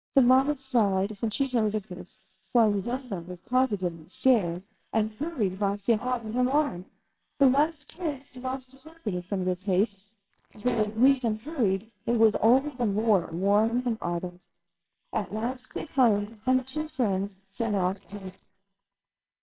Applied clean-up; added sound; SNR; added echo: neural separator model SepFormer WHAMR!.